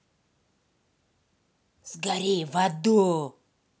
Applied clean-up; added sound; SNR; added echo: none; none; none; none.